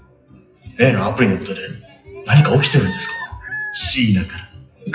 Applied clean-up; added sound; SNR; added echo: classical method WPE with log-MMSE.